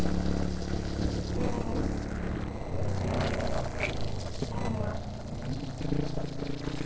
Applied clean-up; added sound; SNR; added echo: neural separator model SepFormer DNS4.